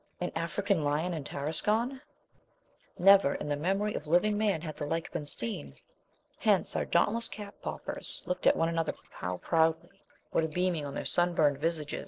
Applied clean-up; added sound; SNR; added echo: neural separator model SepFormer DNS4.